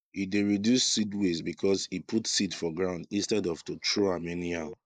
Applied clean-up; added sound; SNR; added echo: neural mask model Resemble Enhance denoiser.